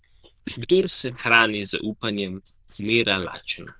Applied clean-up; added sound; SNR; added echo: neural diffusion model UNIVERSE++.